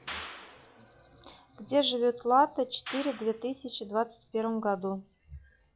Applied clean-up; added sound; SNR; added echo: classical method log-MMSE.